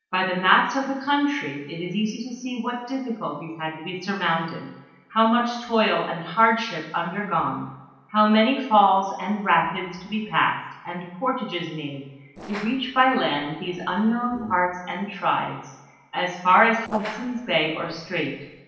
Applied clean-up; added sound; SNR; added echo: neural separator model SepFormer DNS4.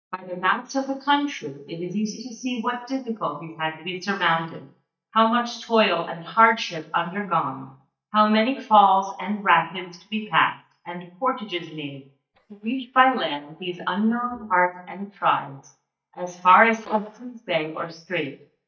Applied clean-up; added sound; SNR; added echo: neural mask model DeepFilterNet 3.